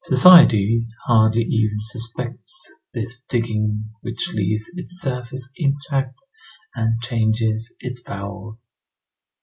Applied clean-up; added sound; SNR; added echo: none; none; none; none.